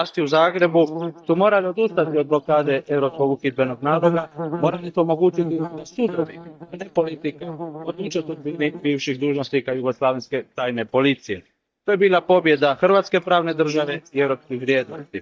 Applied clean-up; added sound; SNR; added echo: neural mask model DeepFilterNet 3.